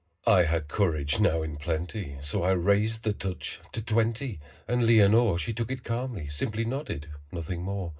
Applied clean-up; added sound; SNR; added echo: none; none; none; reverberation time 0.2 s.